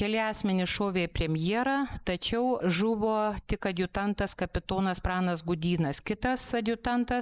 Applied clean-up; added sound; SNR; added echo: neural mask model Resemble Enhance denoiser.